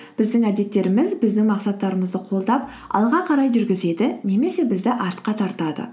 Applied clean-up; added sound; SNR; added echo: none; none; none; none.